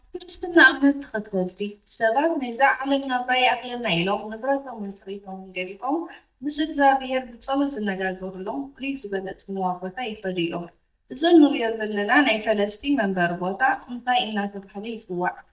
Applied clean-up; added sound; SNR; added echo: neural mask model DeepFilterNet 3.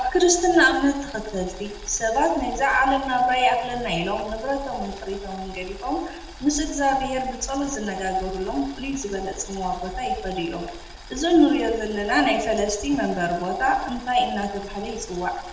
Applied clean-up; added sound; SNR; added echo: none; Boiling; 15 dB; reverberation time 0.8 s.